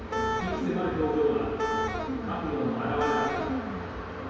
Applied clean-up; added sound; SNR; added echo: none; Wind instrument, woodwind instrument; 3 dB; reverberation time 2.2 s.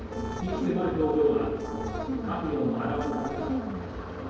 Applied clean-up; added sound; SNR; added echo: neural separator model SepFormer DNS4.